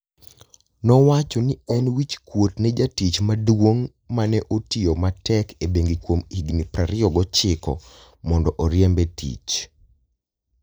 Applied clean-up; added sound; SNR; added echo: neural mask model Resemble Enhance denoiser.